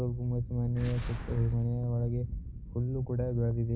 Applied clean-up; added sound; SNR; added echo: none; Boom; 14 dB; none.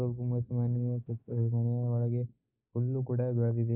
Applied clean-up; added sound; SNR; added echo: neural mask model DeepFilterNet 3.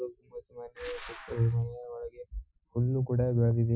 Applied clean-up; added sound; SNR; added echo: classical method Wiener filter.